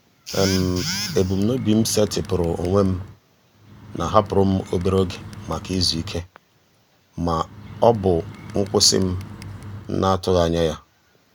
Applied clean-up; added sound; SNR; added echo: none; Bird; 15 dB; none.